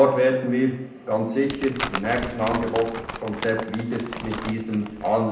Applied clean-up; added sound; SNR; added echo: none; Crumpling, crinkling; 9 dB; reverberation time 0.7 s.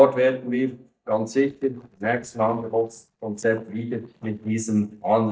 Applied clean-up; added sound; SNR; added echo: neural mask model DeepFilterNet 3.